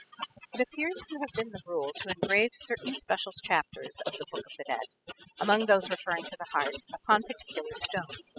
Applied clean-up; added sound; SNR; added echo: classical method spectral subtraction.